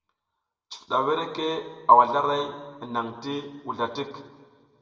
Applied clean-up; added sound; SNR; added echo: none; none; none; reverberation time 1.4 s.